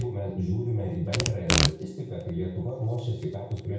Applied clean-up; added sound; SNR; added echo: none; Packing tape, duct tape / Tearing; 2 dB; reverberation time 0.6 s.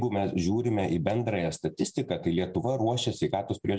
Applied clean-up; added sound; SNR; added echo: none; none; none; none.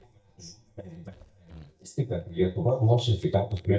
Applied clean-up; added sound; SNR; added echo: neural mask model DeepFilterNet 3.